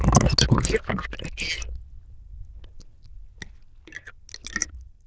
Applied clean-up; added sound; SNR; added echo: neural diffusion model UNIVERSE++.